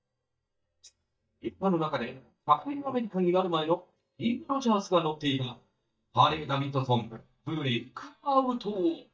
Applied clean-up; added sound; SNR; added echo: neural mask model DeepFilterNet 3.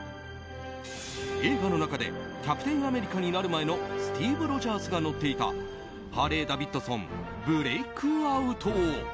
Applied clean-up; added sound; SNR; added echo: none; none; none; none.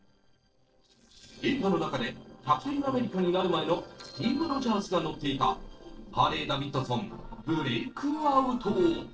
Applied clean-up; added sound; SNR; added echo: neural separator model SepFormer DNS4.